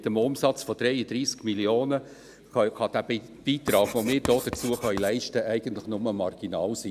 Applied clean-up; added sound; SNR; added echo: none; Writing; 12 dB; none.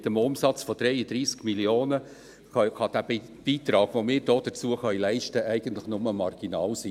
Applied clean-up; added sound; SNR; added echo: none; none; none; none.